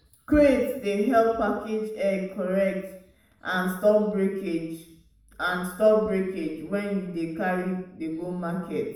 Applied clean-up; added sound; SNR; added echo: none; none; none; reverberation time 0.7 s.